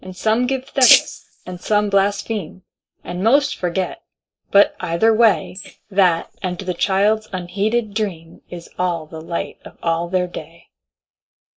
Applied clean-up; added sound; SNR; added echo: neural mask model Resemble Enhance denoiser.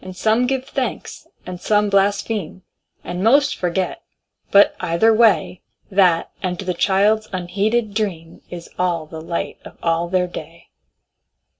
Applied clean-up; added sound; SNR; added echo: none; none; none; none.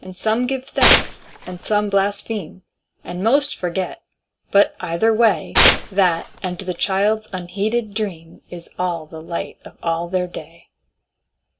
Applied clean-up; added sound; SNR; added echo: none; Tearing; -3 dB; none.